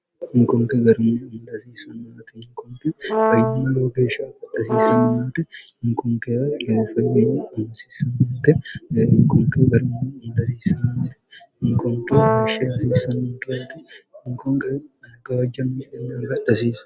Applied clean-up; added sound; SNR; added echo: none; Brass instrument; 1 dB; none.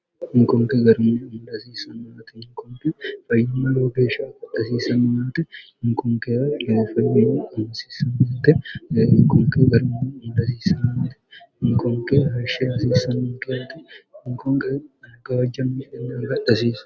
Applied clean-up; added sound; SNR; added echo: none; none; none; none.